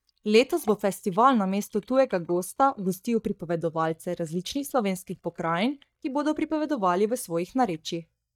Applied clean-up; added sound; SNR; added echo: neural mask model DeepFilterNet 3.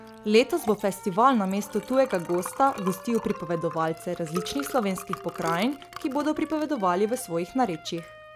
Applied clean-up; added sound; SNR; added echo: none; Wind instrument, woodwind instrument + Liquid; 14 dB; none.